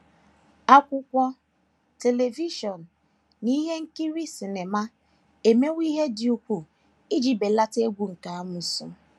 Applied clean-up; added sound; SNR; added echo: none; none; none; none.